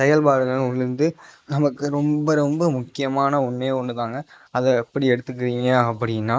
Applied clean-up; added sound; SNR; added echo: neural mask model Resemble Enhance denoiser.